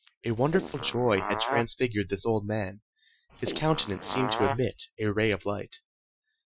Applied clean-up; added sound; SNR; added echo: classical method Wiener filter.